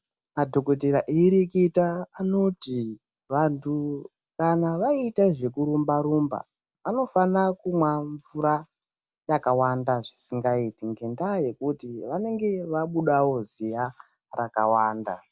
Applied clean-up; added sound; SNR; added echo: none; none; none; none.